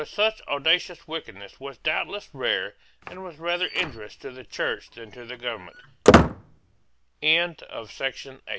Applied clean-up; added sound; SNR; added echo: none; Squeak; -5 dB; none.